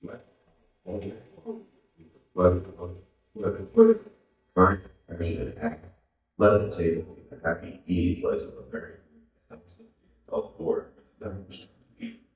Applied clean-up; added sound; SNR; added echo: neural mask model DeepFilterNet 3.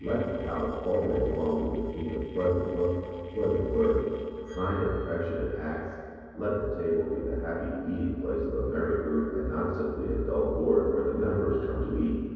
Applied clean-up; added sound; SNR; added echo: neural separator model SepFormer DNS4.